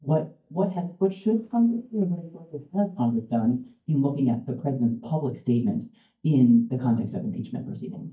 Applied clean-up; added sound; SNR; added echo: neural mask model DeepFilterNet 3.